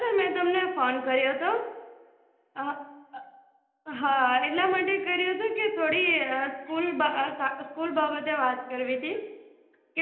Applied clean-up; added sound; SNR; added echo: none; none; none; reverberation time 0.9 s.